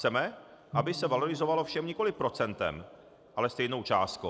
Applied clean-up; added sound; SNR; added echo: none; Bowed string instrument; 13 dB; none.